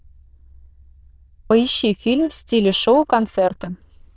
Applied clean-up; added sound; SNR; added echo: neural diffusion model UNIVERSE++.